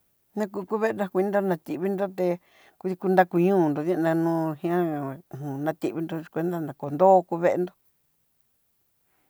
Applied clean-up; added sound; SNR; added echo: none; none; none; none.